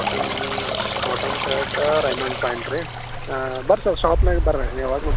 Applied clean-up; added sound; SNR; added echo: none; Stream; 0 dB; none.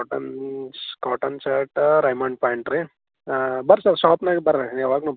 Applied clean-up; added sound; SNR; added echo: none; none; none; none.